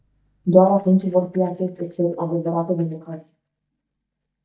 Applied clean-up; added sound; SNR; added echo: neural mask model DeepFilterNet 3.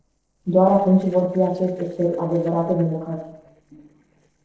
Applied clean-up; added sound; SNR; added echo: neural separator model SepFormer DNS4.